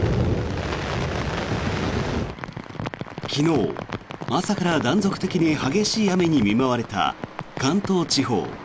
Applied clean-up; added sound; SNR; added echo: none; none; none; none.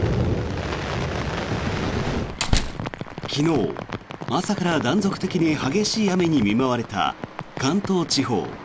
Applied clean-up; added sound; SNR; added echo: none; Slam; 5 dB; none.